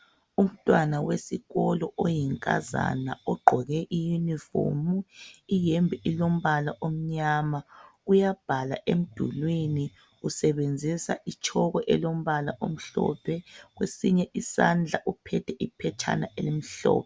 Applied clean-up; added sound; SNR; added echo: none; none; none; none.